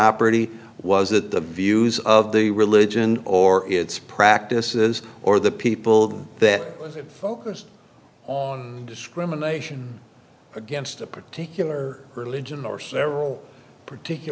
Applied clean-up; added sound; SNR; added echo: none; none; none; none.